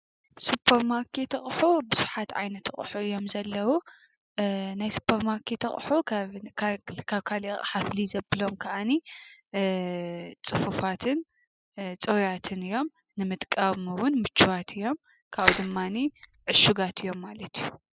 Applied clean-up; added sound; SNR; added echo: classical method spectral subtraction.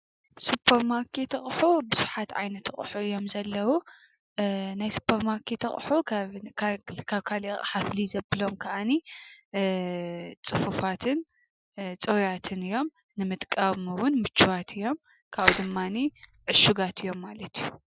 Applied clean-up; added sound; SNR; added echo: classical method Wiener filter.